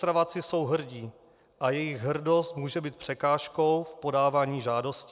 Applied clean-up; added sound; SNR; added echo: none; none; none; none.